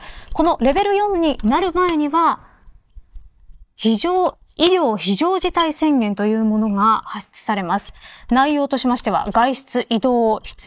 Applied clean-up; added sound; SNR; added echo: neural mask model DeepFilterNet 3.